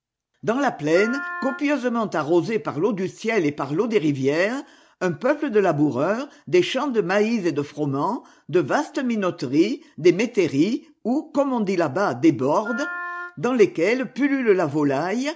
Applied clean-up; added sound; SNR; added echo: none; Wind instrument, woodwind instrument; 12 dB; none.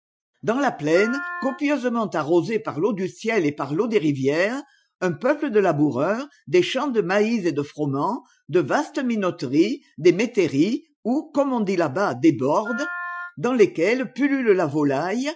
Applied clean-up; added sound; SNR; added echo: classical method Wiener filter.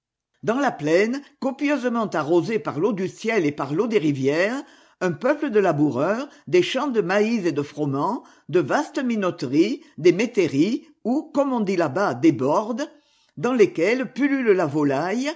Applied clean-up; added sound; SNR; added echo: none; none; none; none.